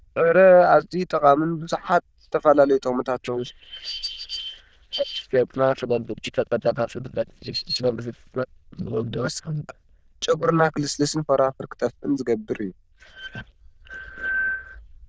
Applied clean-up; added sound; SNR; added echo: neural diffusion model UNIVERSE++.